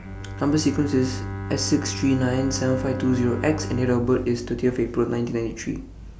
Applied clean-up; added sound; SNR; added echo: none; Bowed string instrument; 9 dB; none.